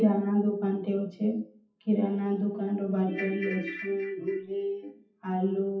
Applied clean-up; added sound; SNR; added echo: classical method WPE with log-MMSE.